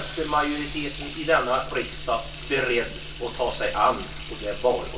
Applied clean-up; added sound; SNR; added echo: none; Sink (filling or washing) / Water tap, faucet; 4 dB; reverberation time 0.3 s.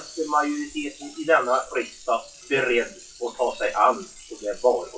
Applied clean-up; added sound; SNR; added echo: classical method WPE with log-MMSE.